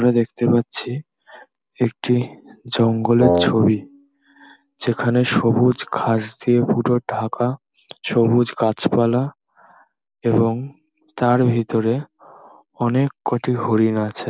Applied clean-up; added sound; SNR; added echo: none; Wind instrument, woodwind instrument; 0 dB; none.